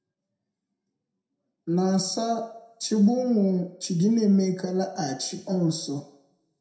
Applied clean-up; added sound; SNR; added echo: none; none; none; reverberation time 0.6 s.